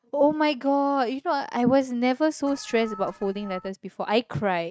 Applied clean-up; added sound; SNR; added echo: neural mask model RNNoise.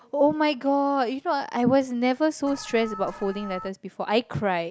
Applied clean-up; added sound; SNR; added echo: none; Alarm; 15 dB; none.